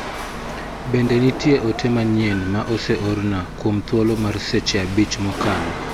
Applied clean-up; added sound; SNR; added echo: none; Rattle / Chatter / Hiss / Engine / Mechanisms; 9 dB; none.